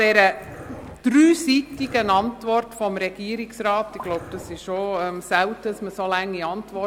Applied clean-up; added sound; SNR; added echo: none; Dog; 19 dB; none.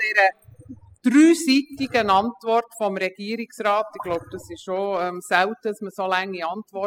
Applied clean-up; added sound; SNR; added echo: classical method spectral subtraction.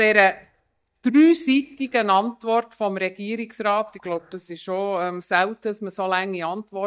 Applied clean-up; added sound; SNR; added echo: neural mask model DeepFilterNet 3.